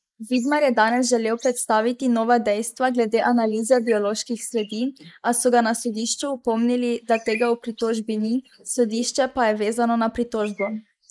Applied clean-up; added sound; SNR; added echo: neural mask model Resemble Enhance denoiser.